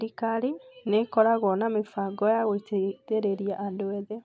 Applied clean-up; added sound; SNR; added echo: none; none; none; none.